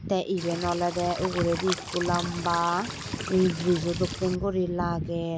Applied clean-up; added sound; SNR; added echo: none; Cricket / Water; 9 dB; none.